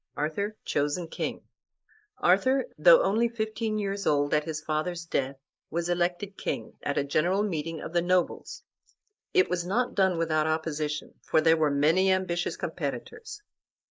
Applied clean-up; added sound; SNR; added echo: neural mask model Resemble Enhance denoiser.